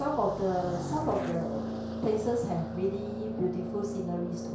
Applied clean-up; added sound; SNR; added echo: none; Car passing by; 5 dB; reverberation time 0.6 s.